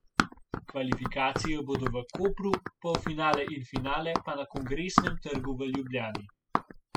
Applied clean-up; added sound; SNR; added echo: classical method spectral subtraction.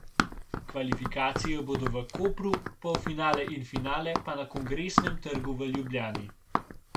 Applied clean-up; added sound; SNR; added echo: none; Run; 1 dB; none.